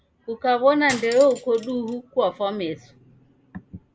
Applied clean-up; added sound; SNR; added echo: none; Cutlery, silverware; 15 dB; none.